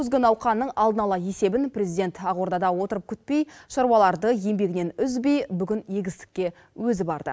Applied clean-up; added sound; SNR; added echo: none; none; none; none.